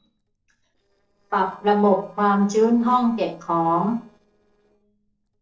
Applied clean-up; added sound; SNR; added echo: neural separator model SepFormer DNS4.